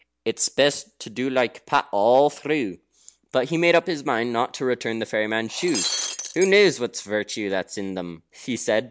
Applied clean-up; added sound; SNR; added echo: none; Shatter; 6 dB; none.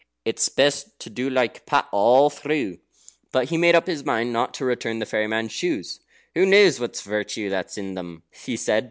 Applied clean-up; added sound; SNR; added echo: none; none; none; none.